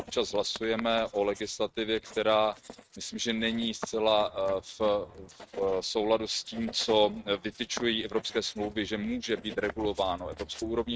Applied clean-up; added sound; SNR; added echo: neural mask model RNNoise.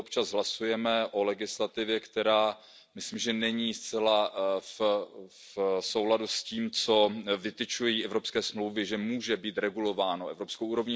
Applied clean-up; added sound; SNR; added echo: none; none; none; none.